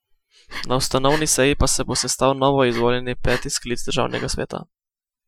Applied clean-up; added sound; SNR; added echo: classical method Wiener filter.